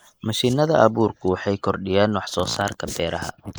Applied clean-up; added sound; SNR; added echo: neural mask model Resemble Enhance denoiser.